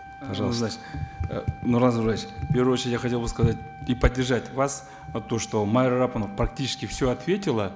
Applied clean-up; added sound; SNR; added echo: none; Wind instrument, woodwind instrument; 18 dB; none.